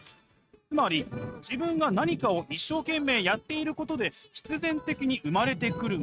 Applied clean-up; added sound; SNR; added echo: neural mask model RNNoise.